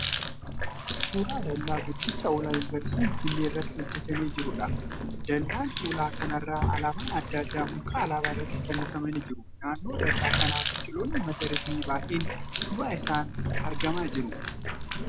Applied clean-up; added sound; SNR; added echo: none; Water tap, faucet; -3 dB; none.